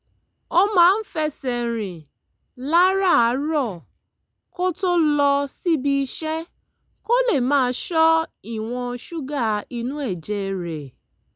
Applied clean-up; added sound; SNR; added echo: none; none; none; none.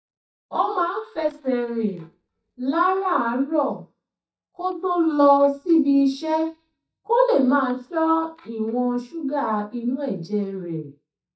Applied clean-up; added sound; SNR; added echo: neural mask model DeepFilterNet 3.